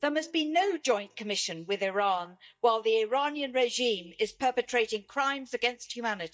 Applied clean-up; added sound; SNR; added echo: neural mask model DeepFilterNet 3.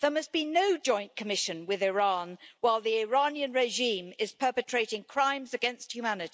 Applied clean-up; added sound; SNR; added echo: none; none; none; none.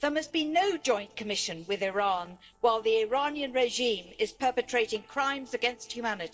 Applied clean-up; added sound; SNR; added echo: neural separator model SepFormer DNS4.